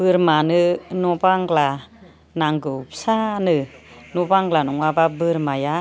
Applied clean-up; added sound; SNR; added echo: none; none; none; none.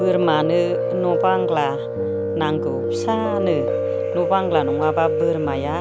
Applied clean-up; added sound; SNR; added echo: none; Piano; 0 dB; none.